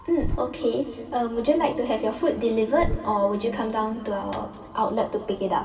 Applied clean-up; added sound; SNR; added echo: none; Bird; 10 dB; reverberation time 2.4 s.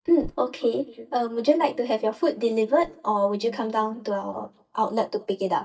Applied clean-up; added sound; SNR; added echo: neural mask model DeepFilterNet 3.